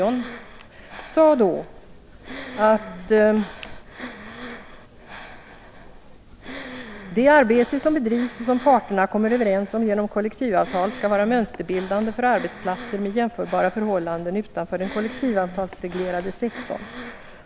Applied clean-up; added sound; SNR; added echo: none; Breathing; 15 dB; none.